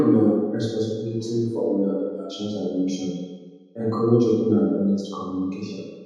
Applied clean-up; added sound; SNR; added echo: none; none; none; reverberation time 1.2 s.